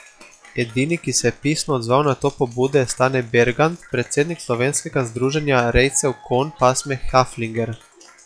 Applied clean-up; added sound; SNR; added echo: classical method log-MMSE.